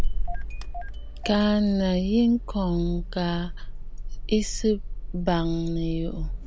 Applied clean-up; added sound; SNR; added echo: none; Engine starting / Car; 3 dB; none.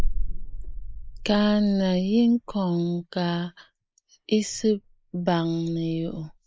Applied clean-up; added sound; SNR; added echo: neural mask model Resemble Enhance denoiser.